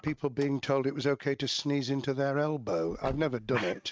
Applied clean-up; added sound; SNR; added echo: neural mask model RNNoise.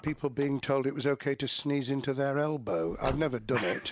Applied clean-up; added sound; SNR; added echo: none; Car; 16 dB; none.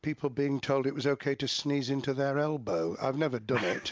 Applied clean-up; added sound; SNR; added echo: none; none; none; none.